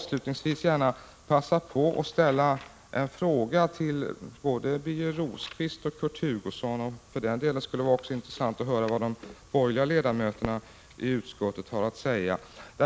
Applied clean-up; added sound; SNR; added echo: none; none; none; none.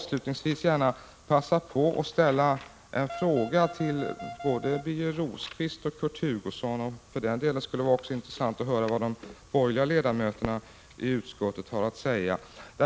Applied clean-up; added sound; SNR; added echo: none; Wind instrument, woodwind instrument; 11 dB; none.